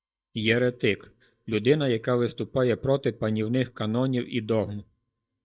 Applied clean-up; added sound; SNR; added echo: neural mask model DeepFilterNet 3.